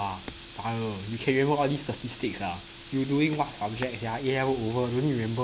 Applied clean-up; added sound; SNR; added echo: none; none; none; none.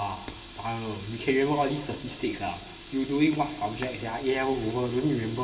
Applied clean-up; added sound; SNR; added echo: none; none; none; reverberation time 2.1 s.